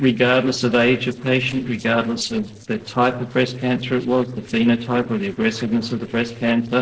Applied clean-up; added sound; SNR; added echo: neural separator model SepFormer DNS4.